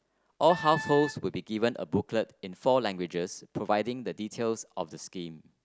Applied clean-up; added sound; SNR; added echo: none; Wind instrument, woodwind instrument; 10 dB; none.